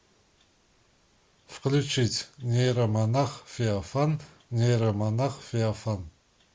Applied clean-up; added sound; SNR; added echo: none; none; none; none.